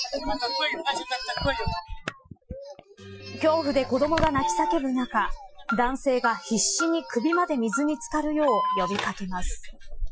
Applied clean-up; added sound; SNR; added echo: classical method Wiener filter.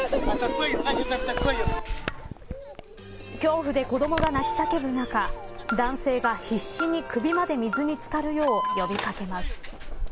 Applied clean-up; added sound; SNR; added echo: none; Alarm; 5 dB; none.